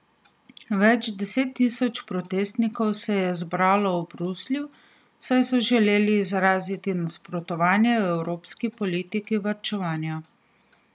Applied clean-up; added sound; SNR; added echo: none; none; none; none.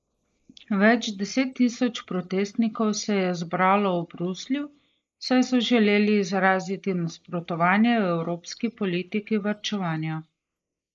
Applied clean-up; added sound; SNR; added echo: neural mask model Resemble Enhance denoiser.